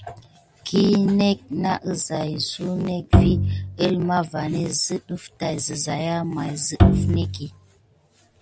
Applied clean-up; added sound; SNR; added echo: none; Bowed string instrument; -4 dB; none.